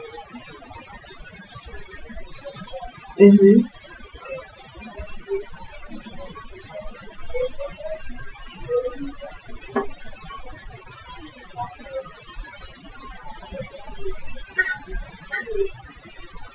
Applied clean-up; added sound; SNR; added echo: classical method Wiener filter.